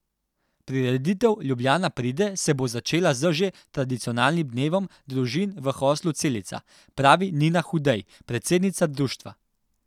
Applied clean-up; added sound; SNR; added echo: none; none; none; none.